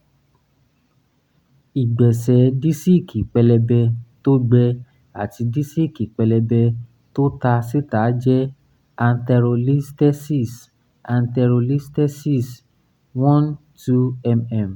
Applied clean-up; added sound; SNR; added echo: none; none; none; none.